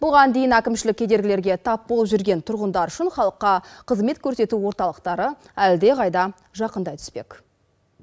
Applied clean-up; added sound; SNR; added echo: none; none; none; none.